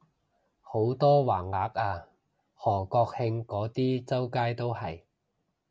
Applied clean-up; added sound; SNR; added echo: none; none; none; none.